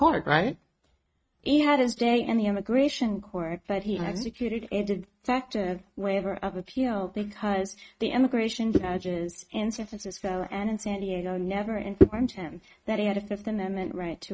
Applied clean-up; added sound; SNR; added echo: neural mask model RNNoise.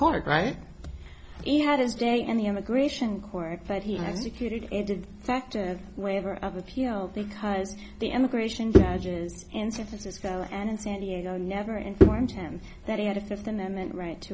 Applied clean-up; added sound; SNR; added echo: none; Bowed string instrument; -3 dB; none.